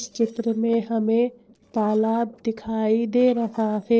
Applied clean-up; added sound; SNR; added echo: neural separator model SepFormer DNS4.